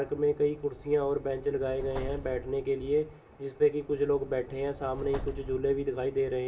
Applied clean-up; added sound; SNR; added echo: none; Subway, metro, underground; 14 dB; reverberation time 0.7 s.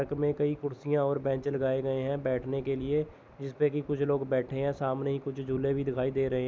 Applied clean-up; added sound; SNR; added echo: none; none; none; none.